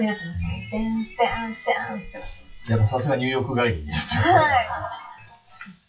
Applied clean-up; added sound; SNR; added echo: classical method WPE with log-MMSE.